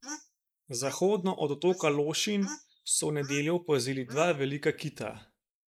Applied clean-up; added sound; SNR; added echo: neural mask model Resemble Enhance denoiser.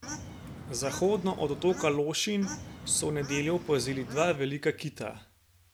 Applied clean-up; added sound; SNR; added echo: none; Bird / Fowl; 11 dB; none.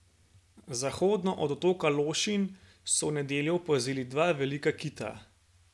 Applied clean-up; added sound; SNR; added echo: none; none; none; none.